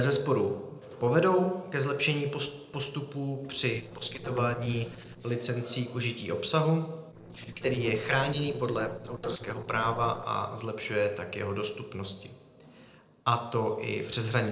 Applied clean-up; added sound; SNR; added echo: neural separator model SepFormer DNS4.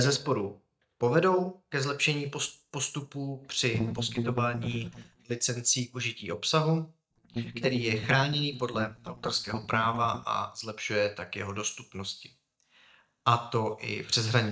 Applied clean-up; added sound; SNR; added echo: neural mask model DeepFilterNet 3.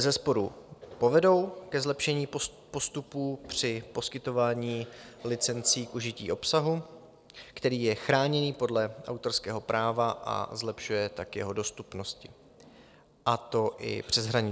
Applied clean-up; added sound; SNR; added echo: none; none; none; none.